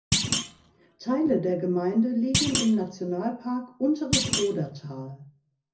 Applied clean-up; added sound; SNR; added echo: none; Thump, thud; 2 dB; reverberation time 0.4 s.